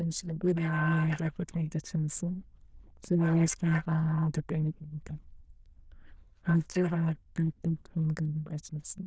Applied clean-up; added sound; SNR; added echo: neural diffusion model UNIVERSE++.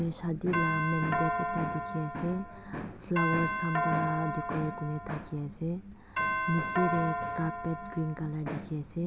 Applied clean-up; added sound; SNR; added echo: none; Doorbell; 1 dB; none.